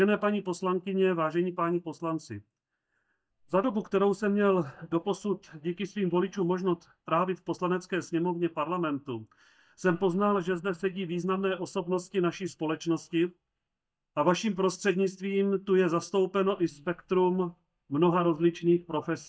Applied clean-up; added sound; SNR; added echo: neural mask model DeepFilterNet 3.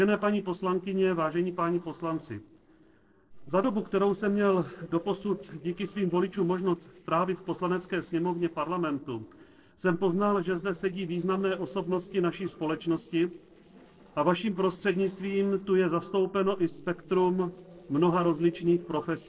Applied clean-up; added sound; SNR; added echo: neural separator model SepFormer DNS4.